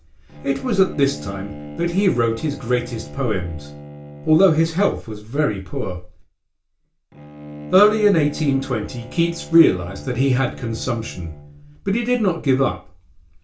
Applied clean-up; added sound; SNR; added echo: none; Bowed string instrument; 15 dB; reverberation time 0.3 s.